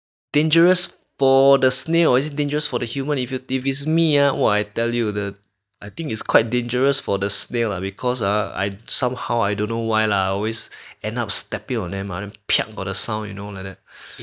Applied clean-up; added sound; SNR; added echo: neural mask model DeepFilterNet 3.